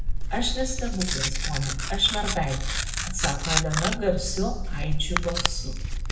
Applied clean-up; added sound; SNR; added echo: none; Tearing; -3 dB; reverberation time 0.8 s.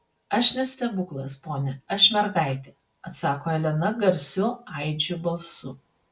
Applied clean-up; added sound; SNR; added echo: none; none; none; none.